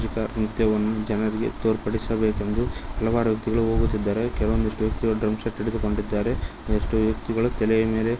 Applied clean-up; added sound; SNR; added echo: none; none; none; none.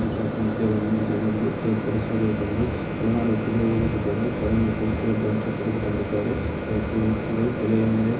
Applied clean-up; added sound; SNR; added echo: none; Microwave oven; 4 dB; reverberation time 0.4 s.